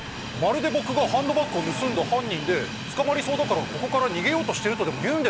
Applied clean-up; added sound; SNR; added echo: none; Train; 7 dB; none.